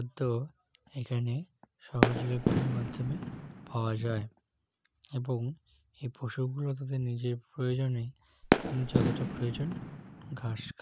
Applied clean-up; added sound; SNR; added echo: none; Fireworks; -2 dB; none.